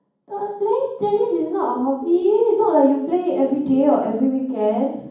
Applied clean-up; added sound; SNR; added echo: none; Telephone; 19 dB; reverberation time 1.2 s.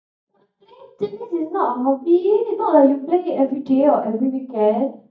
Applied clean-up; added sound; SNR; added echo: neural mask model DeepFilterNet 3.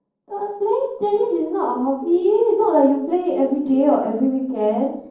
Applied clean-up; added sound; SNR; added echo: neural separator model SepFormer DNS4.